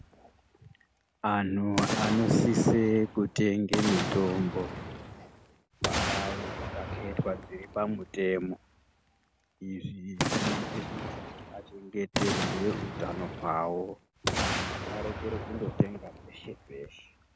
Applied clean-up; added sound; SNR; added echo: none; Boom; 4 dB; none.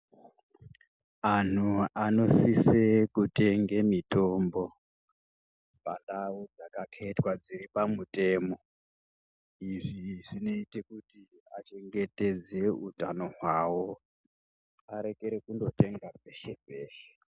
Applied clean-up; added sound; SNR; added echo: none; none; none; none.